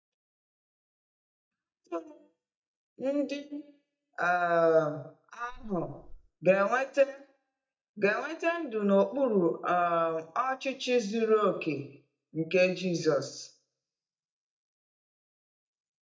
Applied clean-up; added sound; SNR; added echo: neural mask model DeepFilterNet 3.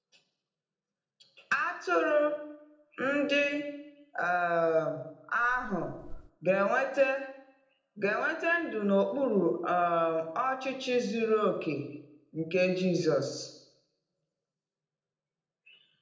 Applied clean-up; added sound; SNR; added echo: neural separator model SepFormer DNS4.